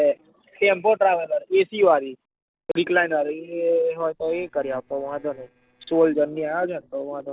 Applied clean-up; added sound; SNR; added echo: neural separator model SepFormer DNS4.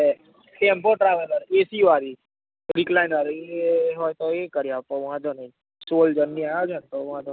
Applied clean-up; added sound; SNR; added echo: none; none; none; none.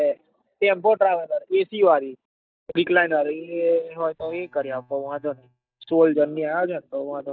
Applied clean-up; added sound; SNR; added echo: neural mask model DeepFilterNet 3.